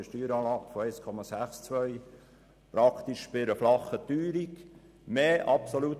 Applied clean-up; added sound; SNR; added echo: none; none; none; none.